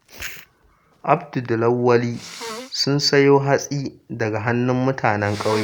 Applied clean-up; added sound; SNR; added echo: none; Sneeze; 19 dB; none.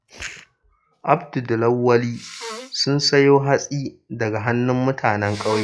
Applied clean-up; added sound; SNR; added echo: classical method log-MMSE.